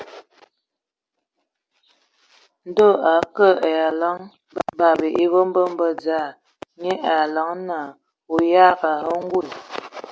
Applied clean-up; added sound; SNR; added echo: none; none; none; none.